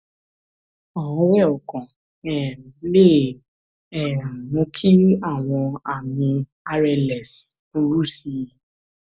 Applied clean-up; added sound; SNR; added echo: none; none; none; none.